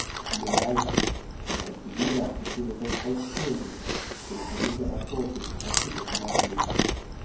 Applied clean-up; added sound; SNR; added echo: none; Chewing, mastication; -4 dB; reverberation time 0.9 s.